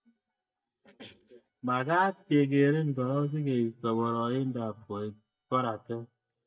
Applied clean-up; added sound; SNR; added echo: neural mask model DeepFilterNet 3.